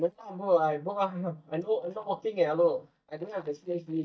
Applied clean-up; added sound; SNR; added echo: neural mask model DeepFilterNet 3.